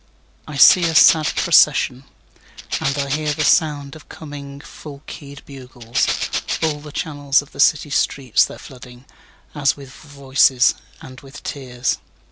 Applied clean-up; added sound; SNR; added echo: none; Rattle (instrument); 3 dB; none.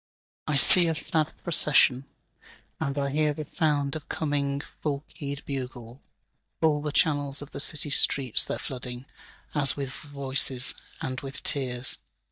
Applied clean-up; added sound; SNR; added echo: neural mask model DeepFilterNet 3.